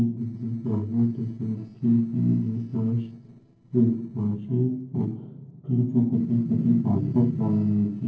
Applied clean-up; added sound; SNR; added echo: neural separator model SepFormer DNS4.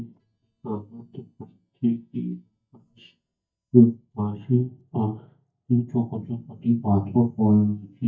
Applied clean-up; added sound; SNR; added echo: neural mask model DeepFilterNet 3.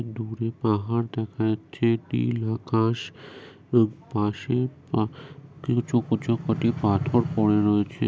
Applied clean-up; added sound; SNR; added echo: none; none; none; none.